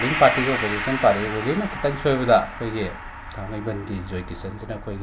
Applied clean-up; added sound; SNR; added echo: none; Gong; 8 dB; none.